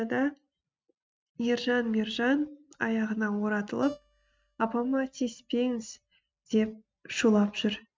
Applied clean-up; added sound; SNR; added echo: neural mask model RNNoise.